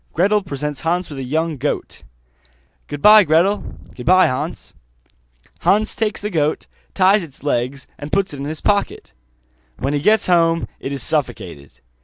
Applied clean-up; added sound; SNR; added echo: none; none; none; none.